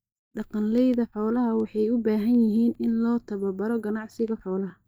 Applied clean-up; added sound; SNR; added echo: neural mask model DeepFilterNet 3.